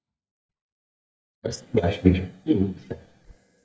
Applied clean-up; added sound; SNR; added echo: neural mask model DeepFilterNet 3.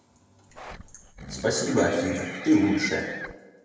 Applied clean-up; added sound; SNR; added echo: none; Livestock, farm animals, working animals; 12 dB; reverberation time 1.0 s.